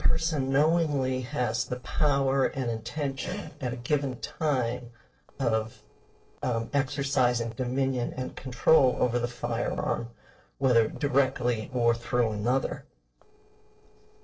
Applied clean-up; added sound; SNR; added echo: neural separator model SepFormer DNS4.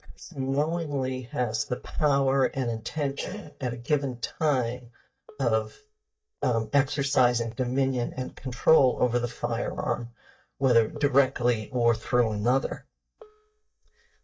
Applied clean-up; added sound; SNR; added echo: neural mask model DeepFilterNet 3.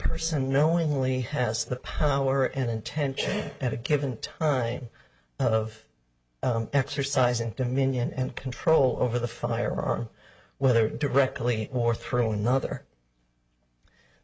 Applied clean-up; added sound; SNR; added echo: none; none; none; none.